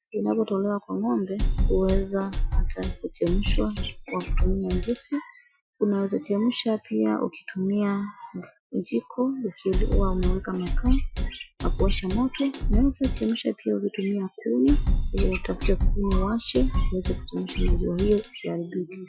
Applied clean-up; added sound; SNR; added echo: classical method Wiener filter.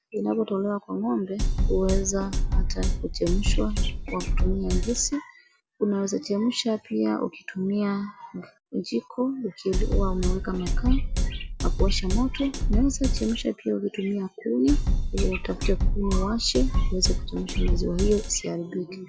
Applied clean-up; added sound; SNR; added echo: none; Drum kit; -4 dB; none.